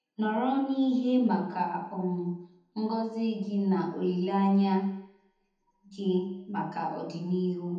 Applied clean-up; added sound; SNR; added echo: none; none; none; reverberation time 1.0 s.